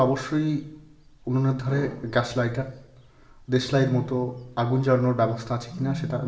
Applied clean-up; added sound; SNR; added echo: none; Wild animals; 14 dB; reverberation time 0.7 s.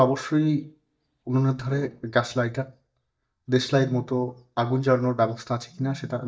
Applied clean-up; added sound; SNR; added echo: neural mask model DeepFilterNet 3.